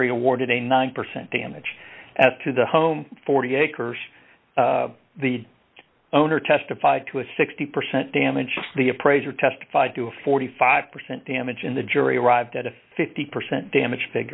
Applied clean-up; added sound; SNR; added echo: none; none; none; none.